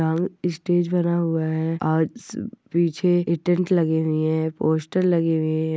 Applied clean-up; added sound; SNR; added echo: none; none; none; none.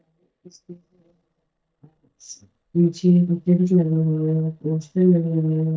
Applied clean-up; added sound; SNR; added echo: neural mask model DeepFilterNet 3.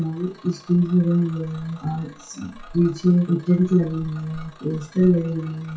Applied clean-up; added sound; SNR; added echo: classical method WPE with log-MMSE.